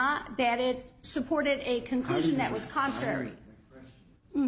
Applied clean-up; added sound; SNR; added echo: none; none; none; none.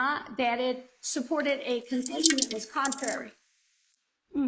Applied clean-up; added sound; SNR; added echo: neural mask model Resemble Enhance denoiser.